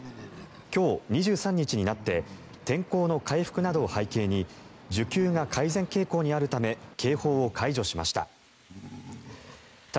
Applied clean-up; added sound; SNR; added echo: none; Animal; 19 dB; none.